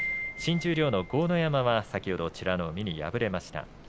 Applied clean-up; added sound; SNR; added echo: none; Wind chime; 13 dB; none.